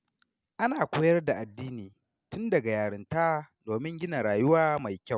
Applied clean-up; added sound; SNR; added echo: none; none; none; none.